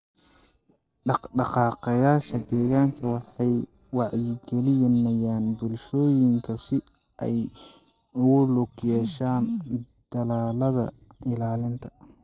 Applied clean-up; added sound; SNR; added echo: neural separator model SepFormer DNS4.